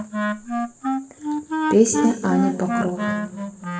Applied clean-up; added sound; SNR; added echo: none; Wind instrument, woodwind instrument; 1 dB; reverberation time 2.0 s.